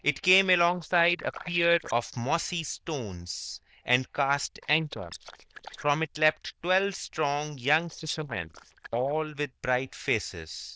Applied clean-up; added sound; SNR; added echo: neural diffusion model UNIVERSE++.